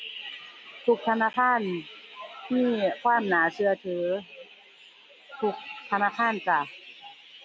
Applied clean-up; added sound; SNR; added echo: none; none; none; none.